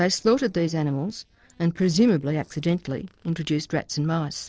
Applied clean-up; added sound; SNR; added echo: neural separator model SepFormer DNS4.